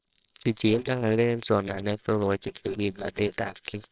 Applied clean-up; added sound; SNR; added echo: neural separator model SepFormer WHAMR!.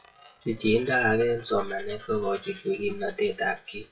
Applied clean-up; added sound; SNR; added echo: classical method WPE with log-MMSE.